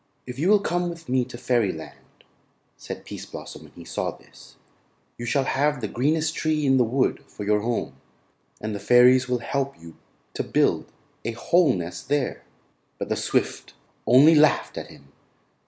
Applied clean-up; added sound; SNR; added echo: none; none; none; none.